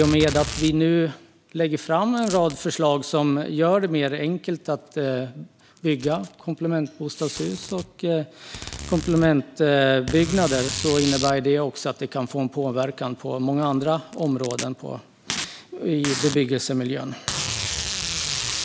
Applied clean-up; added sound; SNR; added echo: none; Packing tape, duct tape; 11 dB; none.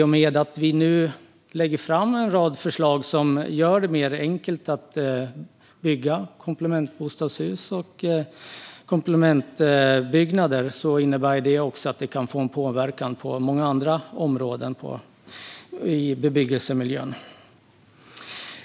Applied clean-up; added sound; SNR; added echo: none; none; none; none.